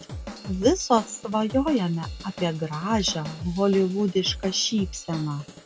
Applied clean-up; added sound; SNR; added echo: none; Drum / Drum kit; 13 dB; none.